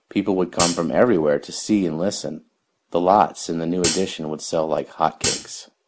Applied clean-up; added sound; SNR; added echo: none; Hi-hat; 4 dB; none.